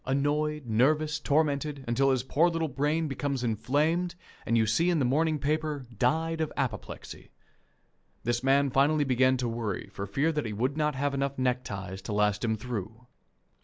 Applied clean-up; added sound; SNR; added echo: none; none; none; none.